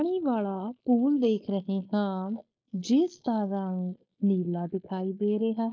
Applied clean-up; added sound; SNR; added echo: neural mask model Resemble Enhance denoiser.